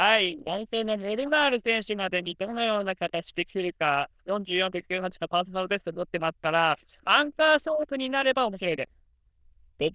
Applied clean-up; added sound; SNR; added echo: neural diffusion model UNIVERSE++.